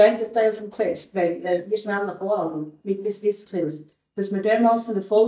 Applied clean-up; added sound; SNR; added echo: neural mask model DeepFilterNet 3.